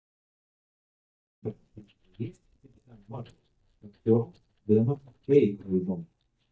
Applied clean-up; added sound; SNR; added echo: neural mask model DeepFilterNet 3.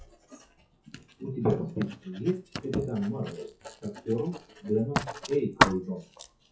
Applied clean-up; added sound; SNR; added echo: classical method WPE with log-MMSE.